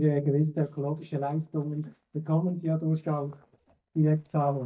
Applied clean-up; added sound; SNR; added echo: neural mask model DeepFilterNet 3.